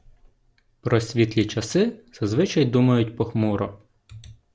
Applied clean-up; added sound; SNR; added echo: none; none; none; none.